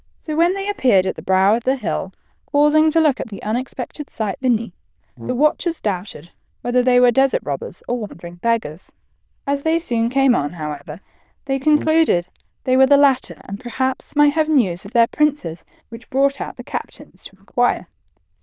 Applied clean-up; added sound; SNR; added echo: neural diffusion model UNIVERSE++.